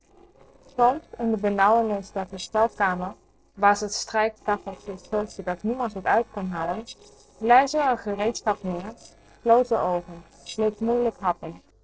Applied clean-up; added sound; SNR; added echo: neural separator model SepFormer DNS4.